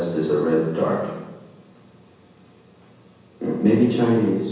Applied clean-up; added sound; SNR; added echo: none; none; none; reverberation time 1.0 s.